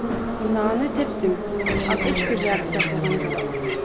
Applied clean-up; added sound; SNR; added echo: none; Bird + Subway, metro, underground; -2 dB; none.